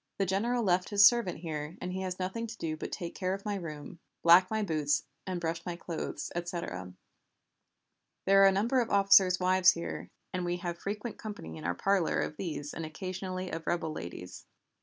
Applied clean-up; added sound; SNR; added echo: none; none; none; none.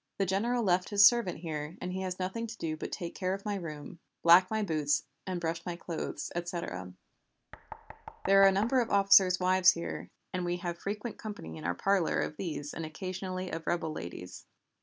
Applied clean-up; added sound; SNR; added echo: none; Knock; 15 dB; none.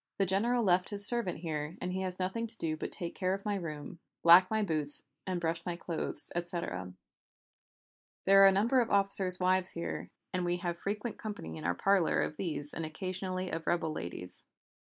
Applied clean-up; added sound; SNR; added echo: neural mask model Resemble Enhance denoiser.